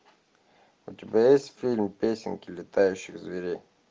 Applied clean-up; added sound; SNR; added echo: none; none; none; none.